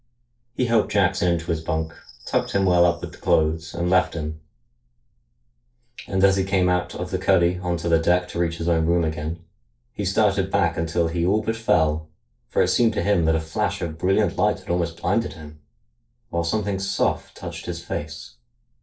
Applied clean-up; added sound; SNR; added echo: neural separator model SepFormer DNS4.